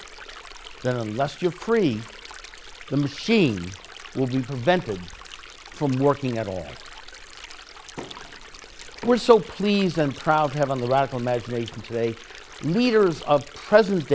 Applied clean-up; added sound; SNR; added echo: none; Stream + Knock; 17 dB; none.